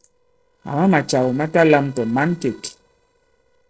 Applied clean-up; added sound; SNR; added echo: neural separator model SepFormer DNS4.